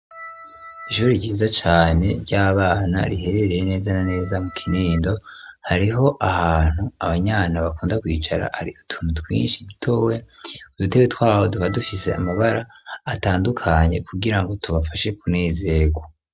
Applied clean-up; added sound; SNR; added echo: none; Organ; 17 dB; none.